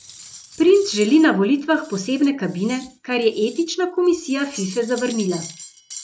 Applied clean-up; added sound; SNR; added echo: none; Cutlery, silverware; 19 dB; none.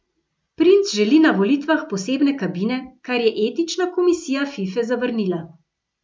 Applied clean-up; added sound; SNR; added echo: none; none; none; none.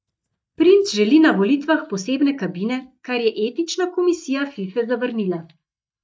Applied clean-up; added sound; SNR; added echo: neural mask model DeepFilterNet 3.